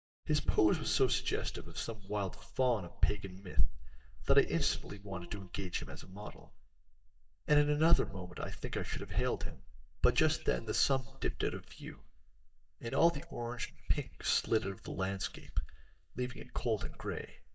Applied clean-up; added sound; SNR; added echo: neural mask model DeepFilterNet 3.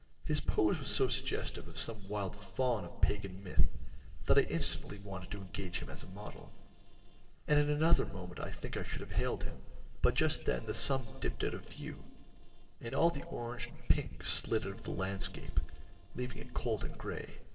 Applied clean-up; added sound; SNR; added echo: neural separator model SepFormer DNS4.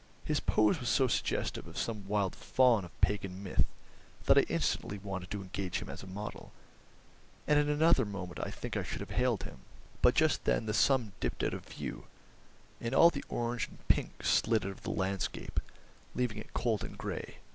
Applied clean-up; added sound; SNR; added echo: none; none; none; none.